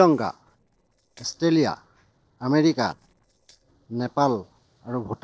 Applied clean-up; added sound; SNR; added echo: neural separator model SepFormer DNS4.